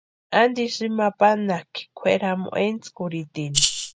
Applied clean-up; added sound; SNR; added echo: none; Rattle (instrument); -2 dB; none.